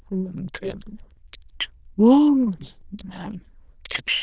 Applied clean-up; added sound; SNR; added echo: neural diffusion model UNIVERSE++.